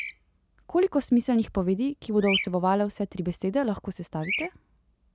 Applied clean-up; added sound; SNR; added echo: none; Bird vocalization, bird call, bird song; 11 dB; none.